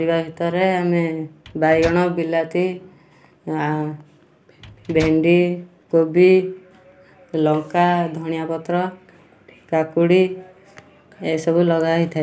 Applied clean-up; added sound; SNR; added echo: none; Microwave oven; 16 dB; none.